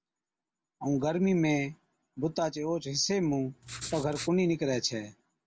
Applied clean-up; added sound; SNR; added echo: none; Writing; 11 dB; none.